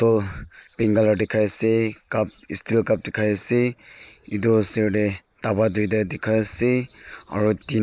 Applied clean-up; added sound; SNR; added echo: neural mask model Resemble Enhance denoiser.